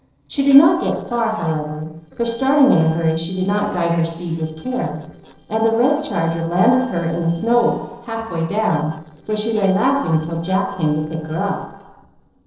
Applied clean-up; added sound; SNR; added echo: neural separator model SepFormer DNS4.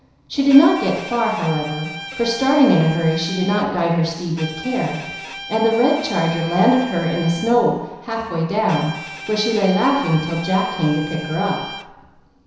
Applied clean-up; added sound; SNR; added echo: none; Bowed string instrument; 14 dB; reverberation time 1.0 s.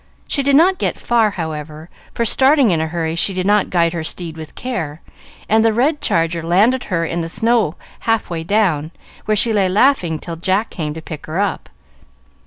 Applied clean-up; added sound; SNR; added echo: none; none; none; none.